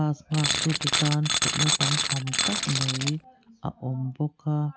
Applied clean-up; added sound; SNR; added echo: none; Tools; -2 dB; none.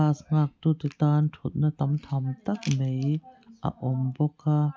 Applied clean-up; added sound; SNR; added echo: none; none; none; none.